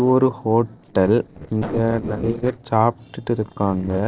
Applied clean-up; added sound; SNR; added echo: neural separator model SepFormer DNS4.